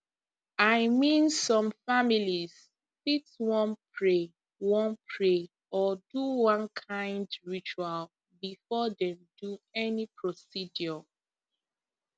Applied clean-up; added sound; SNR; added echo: none; none; none; none.